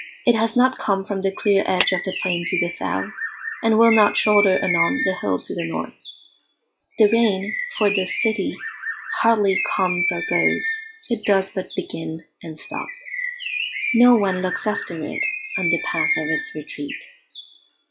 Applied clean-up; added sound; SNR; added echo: classical method log-MMSE.